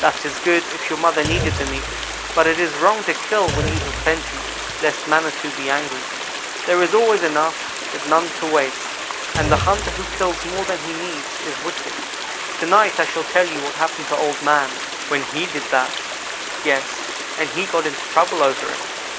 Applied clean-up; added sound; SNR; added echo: none; Stream + Thump, thud; 5 dB; none.